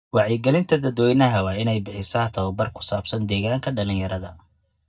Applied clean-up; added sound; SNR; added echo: neural mask model DeepFilterNet 3.